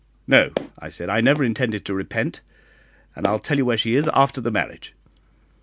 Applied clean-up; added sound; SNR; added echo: none; Walk, footsteps; 14 dB; none.